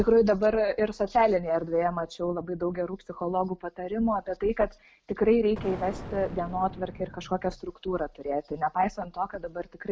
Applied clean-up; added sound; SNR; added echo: none; Explosion; 13 dB; none.